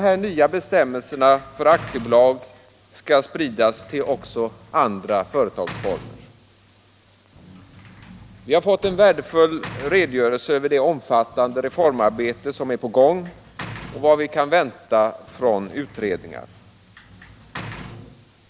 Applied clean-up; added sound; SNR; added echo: none; Slam + Sliding door / Slam; 20 dB; none.